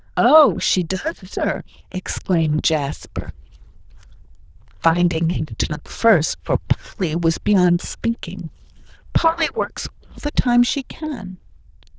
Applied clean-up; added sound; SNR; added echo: neural diffusion model UNIVERSE++.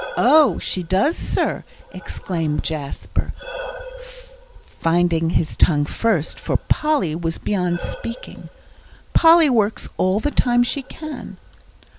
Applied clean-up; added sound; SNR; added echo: none; Breathing; 19 dB; none.